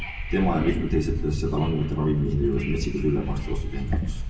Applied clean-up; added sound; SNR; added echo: none; Subway, metro, underground / Wind; 4 dB; reverberation time 0.7 s.